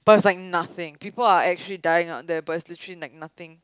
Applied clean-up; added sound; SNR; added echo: none; none; none; none.